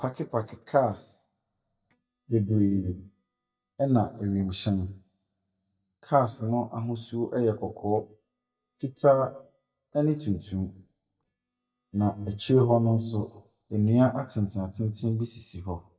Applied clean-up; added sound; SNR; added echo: neural mask model DeepFilterNet 3.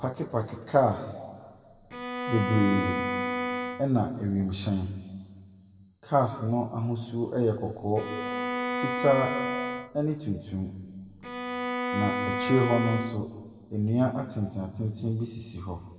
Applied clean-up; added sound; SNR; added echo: none; Bowed string instrument; 3 dB; reverberation time 1.5 s.